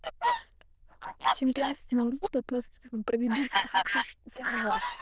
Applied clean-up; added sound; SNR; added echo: neural diffusion model UNIVERSE++.